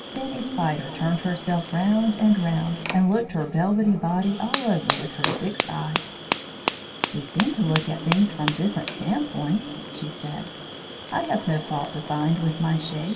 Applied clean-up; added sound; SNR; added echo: none; Fire; 8 dB; reverberation time 2.8 s.